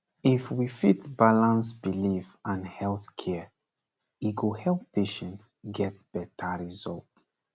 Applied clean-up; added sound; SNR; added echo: none; none; none; none.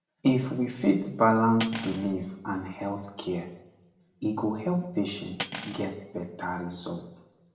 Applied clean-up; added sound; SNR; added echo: none; Cutlery, silverware; 13 dB; reverberation time 0.8 s.